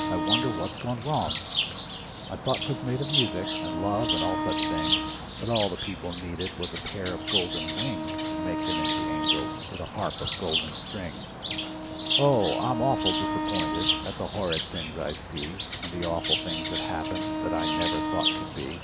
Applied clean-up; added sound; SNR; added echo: none; Wind instrument, woodwind instrument + Bird; -3 dB; none.